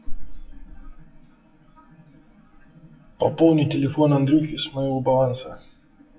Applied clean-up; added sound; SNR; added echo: classical method WPE with log-MMSE.